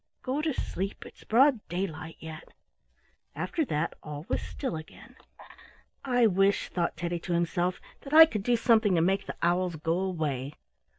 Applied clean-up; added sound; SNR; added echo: none; Bass drum; 10 dB; none.